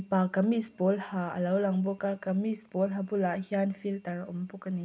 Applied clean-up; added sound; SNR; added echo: none; none; none; none.